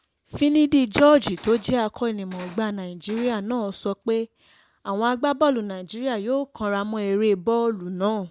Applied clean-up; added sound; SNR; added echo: none; Cutlery, silverware; 18 dB; none.